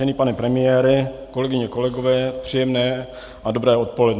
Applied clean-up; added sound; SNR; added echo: none; none; none; none.